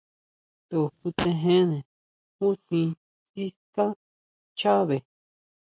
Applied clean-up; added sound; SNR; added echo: neural mask model RNNoise.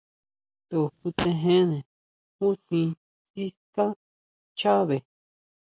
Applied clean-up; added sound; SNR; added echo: none; Fart; 10 dB; none.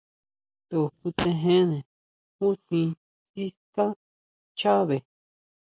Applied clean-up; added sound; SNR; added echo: neural mask model Resemble Enhance denoiser.